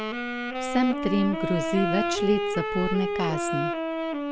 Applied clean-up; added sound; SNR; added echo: none; Wind instrument, woodwind instrument; 1 dB; none.